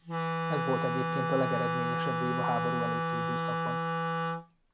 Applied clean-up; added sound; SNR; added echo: none; Wind instrument, woodwind instrument; -4 dB; none.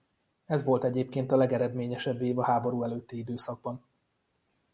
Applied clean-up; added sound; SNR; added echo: none; none; none; none.